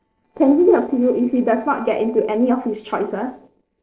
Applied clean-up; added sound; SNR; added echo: neural separator model SepFormer DNS4.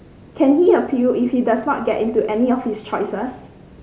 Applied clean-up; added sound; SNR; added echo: none; none; none; none.